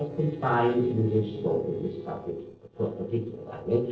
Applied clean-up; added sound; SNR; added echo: neural separator model SepFormer DNS4.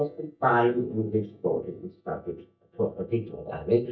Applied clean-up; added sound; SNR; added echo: neural mask model DeepFilterNet 3.